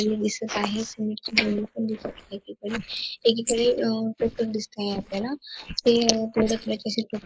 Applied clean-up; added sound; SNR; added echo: neural mask model Resemble Enhance denoiser.